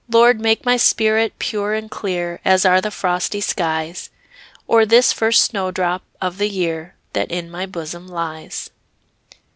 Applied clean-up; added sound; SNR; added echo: none; none; none; none.